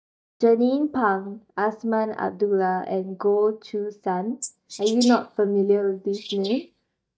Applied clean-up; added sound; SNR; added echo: neural mask model DeepFilterNet 3.